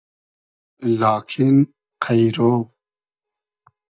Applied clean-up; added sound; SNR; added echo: neural mask model DeepFilterNet 3.